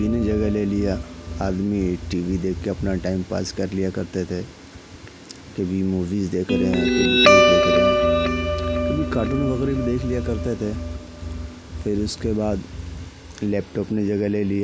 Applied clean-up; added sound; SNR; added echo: none; Guitar; 0 dB; none.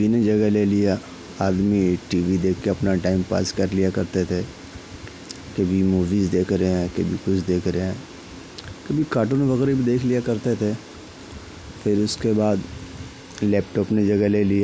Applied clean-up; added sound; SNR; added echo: none; none; none; none.